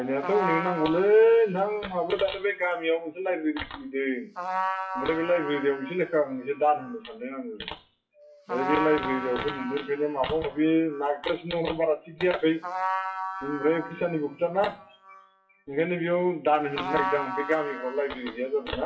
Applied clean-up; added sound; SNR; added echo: classical method WPE with log-MMSE.